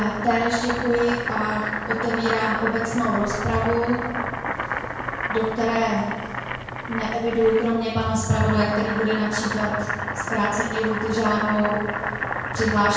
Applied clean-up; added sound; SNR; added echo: none; Boiling; 5 dB; reverberation time 0.9 s.